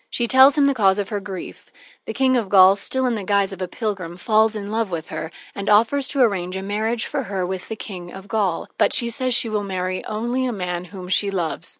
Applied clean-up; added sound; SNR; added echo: none; none; none; none.